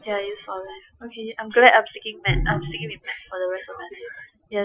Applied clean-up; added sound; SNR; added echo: classical method Wiener filter.